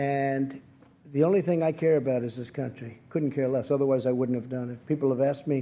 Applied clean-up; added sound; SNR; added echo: none; none; none; none.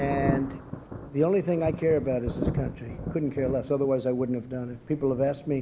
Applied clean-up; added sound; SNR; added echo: none; Thunder; 7 dB; none.